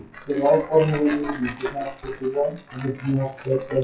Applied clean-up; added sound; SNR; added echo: classical method WPE with log-MMSE.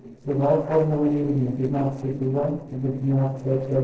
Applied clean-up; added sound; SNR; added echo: neural separator model SepFormer DNS4.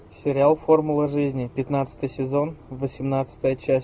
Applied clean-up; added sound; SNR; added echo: none; none; none; none.